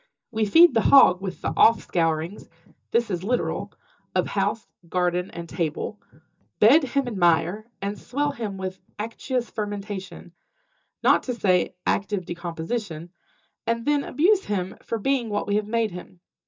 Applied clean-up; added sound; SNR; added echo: neural mask model DeepFilterNet 3.